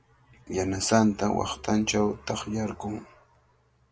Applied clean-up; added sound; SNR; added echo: none; none; none; none.